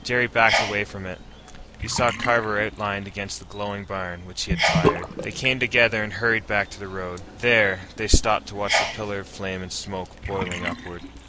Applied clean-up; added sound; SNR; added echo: none; Bathtub (filling or washing) / Sink (filling or washing) + Sneeze; 5 dB; none.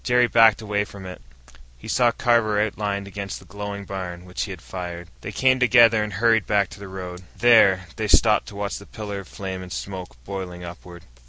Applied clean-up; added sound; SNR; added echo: none; none; none; none.